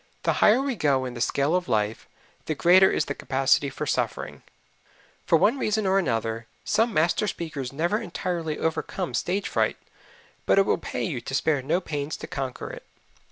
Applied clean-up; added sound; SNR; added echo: none; none; none; none.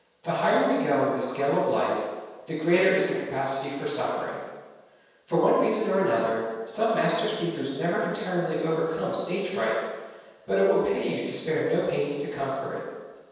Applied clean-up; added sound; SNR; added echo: none; none; none; reverberation time 1.2 s.